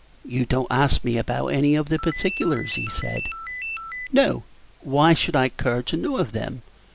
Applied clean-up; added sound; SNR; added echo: none; Ringtone; 9 dB; none.